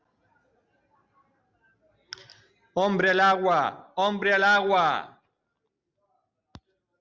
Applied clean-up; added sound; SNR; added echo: none; none; none; none.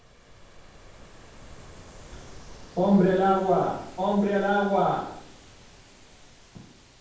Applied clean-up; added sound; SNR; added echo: none; Ocean; 19 dB; reverberation time 0.9 s.